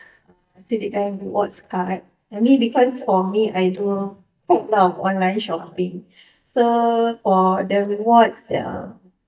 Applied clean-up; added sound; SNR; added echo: neural mask model DeepFilterNet 3.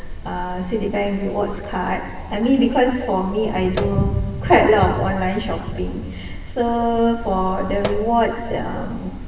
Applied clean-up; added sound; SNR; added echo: none; Sink (filling or washing); 10 dB; reverberation time 1.3 s.